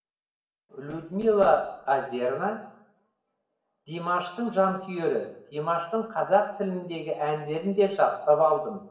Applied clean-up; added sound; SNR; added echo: none; none; none; reverberation time 0.7 s.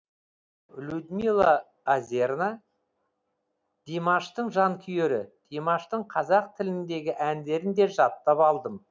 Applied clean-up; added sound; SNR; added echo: none; none; none; none.